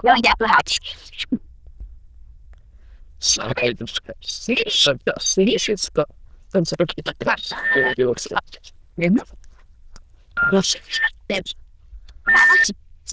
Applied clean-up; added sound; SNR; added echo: neural diffusion model UNIVERSE++.